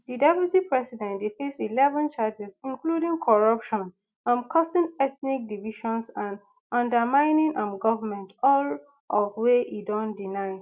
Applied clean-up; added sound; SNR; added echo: none; none; none; none.